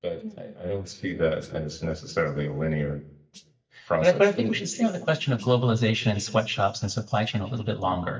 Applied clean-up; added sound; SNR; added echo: neural mask model DeepFilterNet 3.